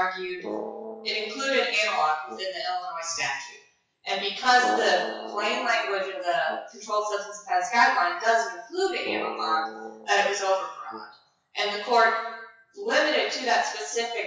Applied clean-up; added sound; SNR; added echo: classical method WPE with log-MMSE.